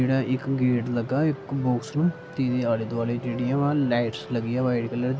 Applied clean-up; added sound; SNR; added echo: none; Bowed string instrument + Wind instrument, woodwind instrument; 18 dB; none.